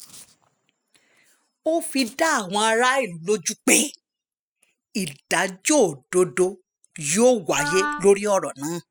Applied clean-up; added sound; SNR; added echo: classical method spectral subtraction.